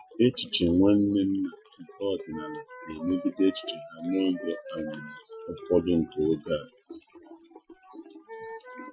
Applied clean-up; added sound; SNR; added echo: classical method Wiener filter.